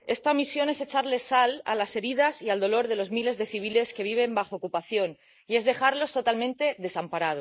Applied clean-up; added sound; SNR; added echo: neural mask model Resemble Enhance denoiser.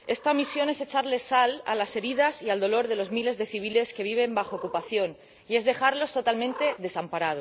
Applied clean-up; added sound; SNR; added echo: none; Cat; 20 dB; none.